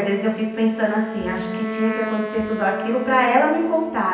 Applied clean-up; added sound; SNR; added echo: none; Wind instrument, woodwind instrument; 8 dB; reverberation time 0.9 s.